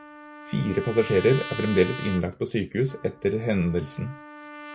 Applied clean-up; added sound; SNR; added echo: none; Trumpet; 14 dB; none.